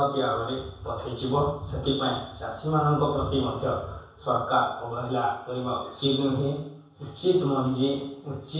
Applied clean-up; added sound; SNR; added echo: none; none; none; reverberation time 0.7 s.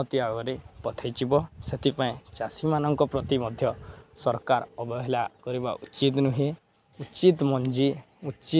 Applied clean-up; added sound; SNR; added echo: none; none; none; none.